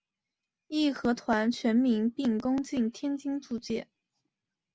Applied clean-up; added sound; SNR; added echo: none; none; none; none.